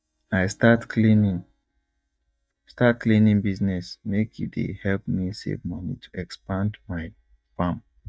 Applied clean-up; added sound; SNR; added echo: neural mask model DeepFilterNet 3.